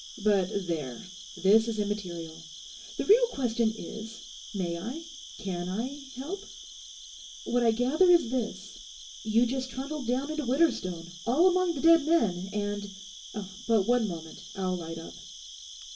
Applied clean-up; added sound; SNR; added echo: none; Cricket; 16 dB; reverberation time 0.2 s.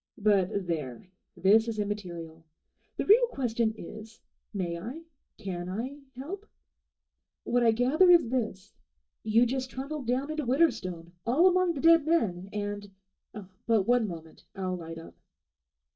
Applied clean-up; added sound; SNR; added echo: neural mask model DeepFilterNet 3.